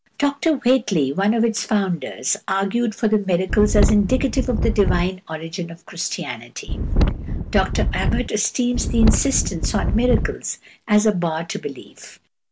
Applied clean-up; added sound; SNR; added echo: none; Wind; -1 dB; none.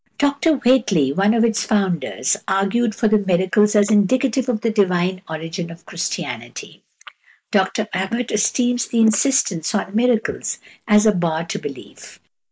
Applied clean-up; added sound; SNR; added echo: neural mask model Resemble Enhance denoiser.